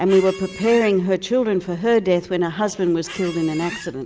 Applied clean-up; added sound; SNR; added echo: none; Squeak; 15 dB; none.